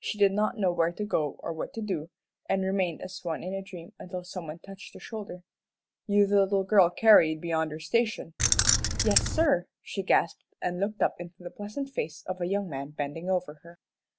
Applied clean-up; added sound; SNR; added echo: none; Keys jangling; -3 dB; none.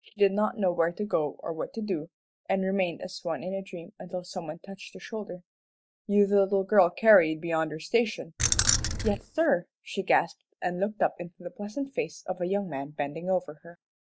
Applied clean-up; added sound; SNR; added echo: neural mask model DeepFilterNet 3.